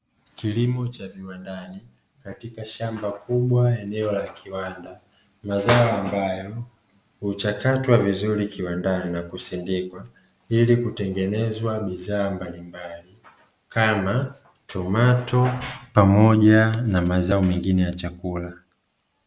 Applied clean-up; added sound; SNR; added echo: none; none; none; none.